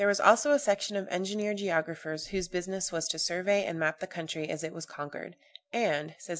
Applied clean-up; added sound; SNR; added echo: none; none; none; none.